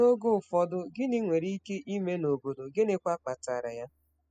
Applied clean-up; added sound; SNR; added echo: classical method spectral subtraction.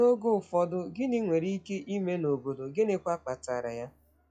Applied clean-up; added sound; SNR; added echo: classical method log-MMSE.